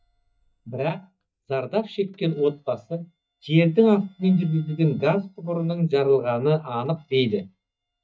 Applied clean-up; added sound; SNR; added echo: neural mask model DeepFilterNet 3.